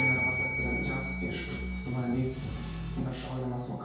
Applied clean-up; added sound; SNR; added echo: none; Bell; 0 dB; reverberation time 0.6 s.